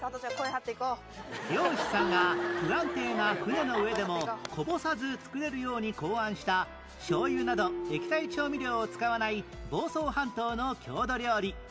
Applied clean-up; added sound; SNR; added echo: none; Keyboard (musical); 8 dB; none.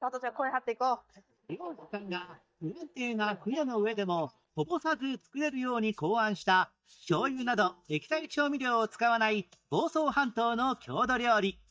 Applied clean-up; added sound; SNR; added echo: neural mask model DeepFilterNet 3.